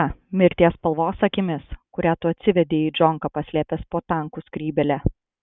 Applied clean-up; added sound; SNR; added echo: none; none; none; none.